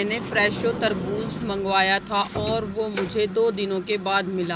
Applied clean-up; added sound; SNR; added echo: none; Sliding door; 10 dB; none.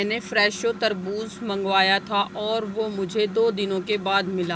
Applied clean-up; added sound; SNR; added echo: none; none; none; none.